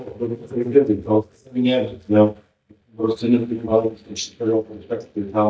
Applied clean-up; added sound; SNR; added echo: neural mask model DeepFilterNet 3.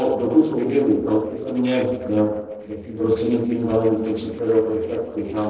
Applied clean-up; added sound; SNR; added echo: neural separator model SepFormer DNS4.